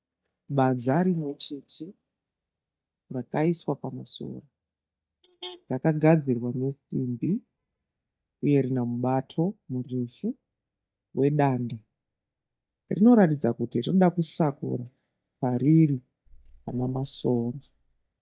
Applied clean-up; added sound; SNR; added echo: neural mask model DeepFilterNet 3.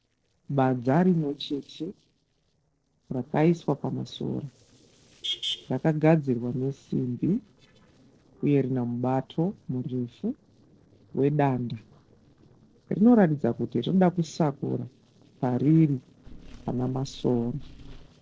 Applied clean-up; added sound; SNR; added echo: neural separator model SepFormer DNS4.